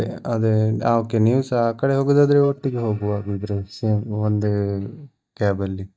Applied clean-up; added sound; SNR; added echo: neural mask model DeepFilterNet 3.